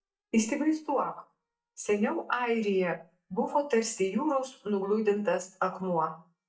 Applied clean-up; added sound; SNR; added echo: neural mask model DeepFilterNet 3.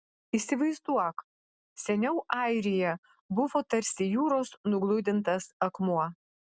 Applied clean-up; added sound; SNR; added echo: none; none; none; none.